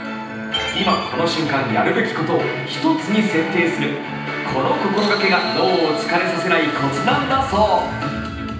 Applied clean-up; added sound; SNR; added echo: none; none; none; reverberation time 0.9 s.